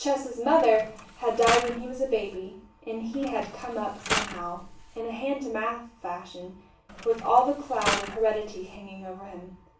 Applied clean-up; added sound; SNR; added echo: none; Mechanisms; 6 dB; reverberation time 0.3 s.